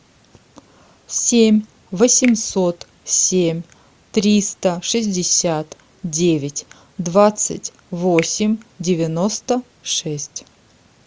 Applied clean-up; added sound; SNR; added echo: none; Finger snapping; 19 dB; none.